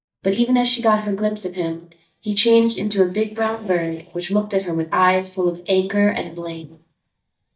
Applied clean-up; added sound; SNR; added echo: neural mask model DeepFilterNet 3.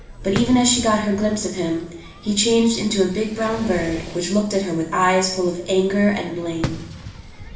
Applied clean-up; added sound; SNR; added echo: none; Fireworks; 14 dB; reverberation time 0.6 s.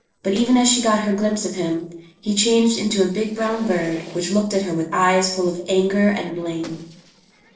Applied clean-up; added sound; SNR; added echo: neural separator model SepFormer DNS4.